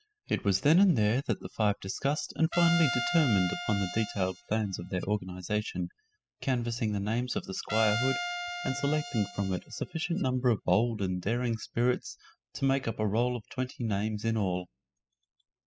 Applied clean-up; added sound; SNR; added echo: classical method spectral subtraction.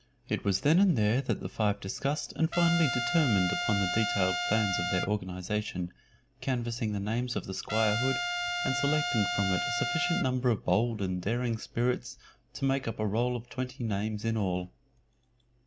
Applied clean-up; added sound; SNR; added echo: none; Trumpet; 3 dB; none.